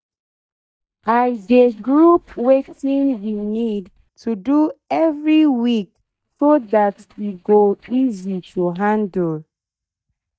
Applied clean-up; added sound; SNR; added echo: neural mask model DeepFilterNet 3.